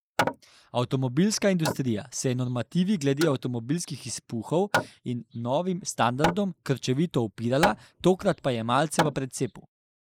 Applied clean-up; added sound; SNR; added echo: neural mask model Resemble Enhance denoiser.